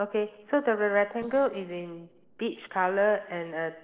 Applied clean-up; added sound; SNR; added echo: neural separator model SepFormer DNS4.